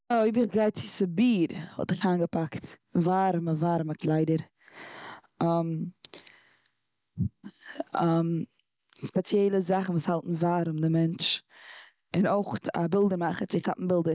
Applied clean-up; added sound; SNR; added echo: none; none; none; none.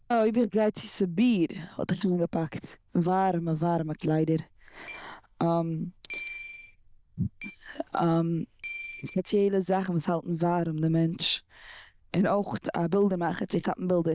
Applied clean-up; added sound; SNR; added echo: neural diffusion model UNIVERSE++.